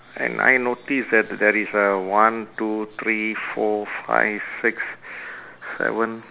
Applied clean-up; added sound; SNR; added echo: none; none; none; none.